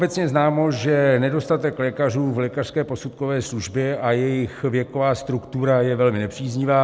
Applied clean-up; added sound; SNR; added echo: none; none; none; none.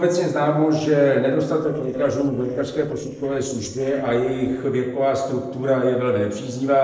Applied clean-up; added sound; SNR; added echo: neural separator model SepFormer DNS4.